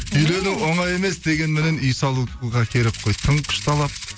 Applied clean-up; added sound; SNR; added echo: none; Rattle (instrument) + Drum kit; 14 dB; none.